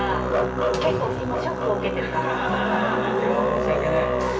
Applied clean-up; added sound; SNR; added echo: none; Musical instrument; -2 dB; reverberation time 2.3 s.